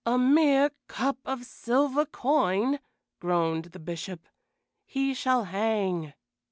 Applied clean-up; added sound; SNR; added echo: none; none; none; none.